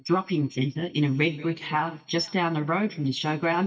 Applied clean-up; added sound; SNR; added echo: neural mask model DeepFilterNet 3.